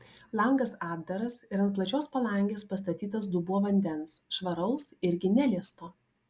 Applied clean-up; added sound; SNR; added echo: none; none; none; none.